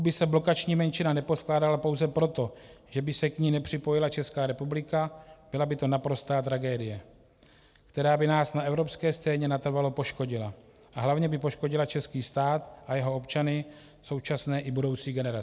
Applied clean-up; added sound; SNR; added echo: none; none; none; none.